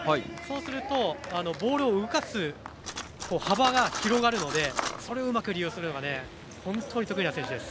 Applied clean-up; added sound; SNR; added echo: none; Cutlery, silverware; 11 dB; none.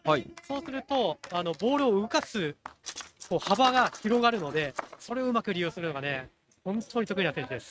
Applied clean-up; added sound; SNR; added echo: neural mask model RNNoise.